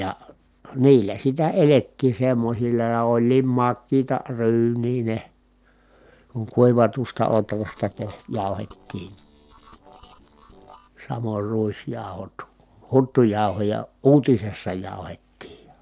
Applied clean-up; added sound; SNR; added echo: neural separator model SepFormer DNS4.